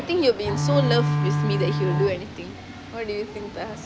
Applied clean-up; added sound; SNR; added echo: none; Bowed string instrument; -2 dB; none.